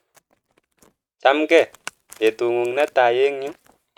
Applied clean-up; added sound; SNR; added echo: neural mask model RNNoise.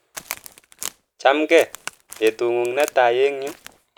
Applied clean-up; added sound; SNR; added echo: none; Crack; 17 dB; none.